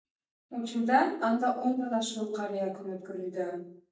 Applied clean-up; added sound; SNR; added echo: neural mask model DeepFilterNet 3.